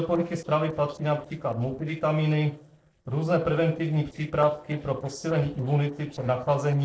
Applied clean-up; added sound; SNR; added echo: neural separator model SepFormer DNS4.